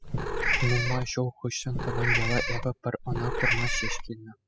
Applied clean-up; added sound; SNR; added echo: classical method spectral subtraction.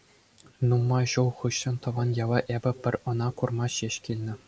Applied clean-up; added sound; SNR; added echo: none; none; none; none.